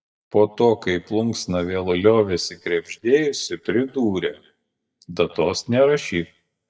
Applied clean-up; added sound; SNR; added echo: neural mask model DeepFilterNet 3.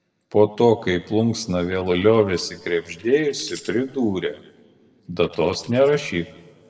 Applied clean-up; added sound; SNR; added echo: neural separator model SepFormer DNS4.